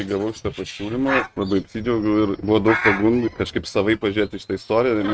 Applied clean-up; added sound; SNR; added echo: neural mask model RNNoise.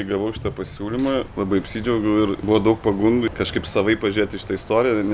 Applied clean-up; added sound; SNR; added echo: none; none; none; none.